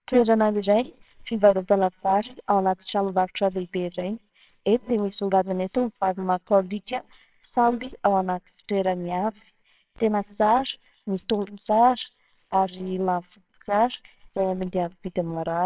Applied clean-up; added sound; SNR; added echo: neural separator model SepFormer WHAMR!.